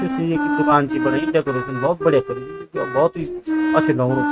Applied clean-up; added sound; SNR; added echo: neural mask model RNNoise.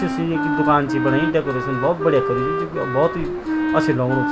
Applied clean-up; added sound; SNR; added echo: none; Wind instrument, woodwind instrument; 2 dB; none.